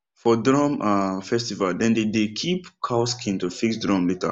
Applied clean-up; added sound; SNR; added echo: none; none; none; none.